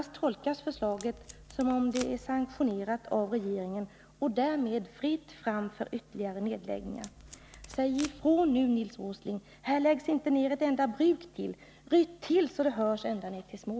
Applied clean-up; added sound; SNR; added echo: none; Packing tape, duct tape; 18 dB; none.